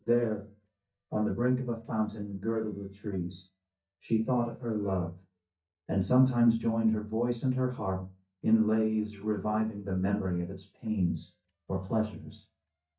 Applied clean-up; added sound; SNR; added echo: neural mask model DeepFilterNet 3.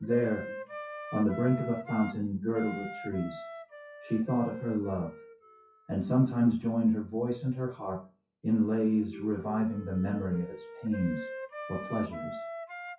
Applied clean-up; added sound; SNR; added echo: classical method WPE with log-MMSE.